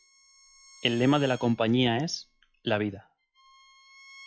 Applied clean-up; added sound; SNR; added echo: classical method log-MMSE.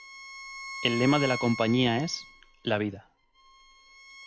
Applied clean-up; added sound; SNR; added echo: none; Bowed string instrument; 11 dB; none.